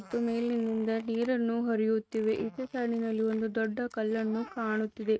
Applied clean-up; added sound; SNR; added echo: neural mask model RNNoise.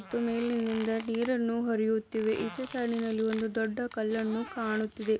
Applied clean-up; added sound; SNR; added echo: none; Squeak; 16 dB; none.